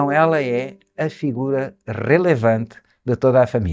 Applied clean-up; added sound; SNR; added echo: neural mask model DeepFilterNet 3.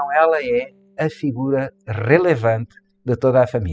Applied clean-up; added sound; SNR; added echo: classical method spectral subtraction.